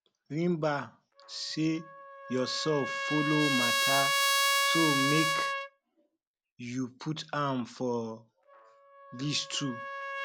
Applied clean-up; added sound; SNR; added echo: none; Trumpet; 0 dB; none.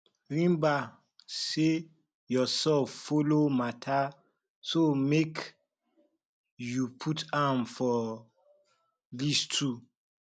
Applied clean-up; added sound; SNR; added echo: none; none; none; none.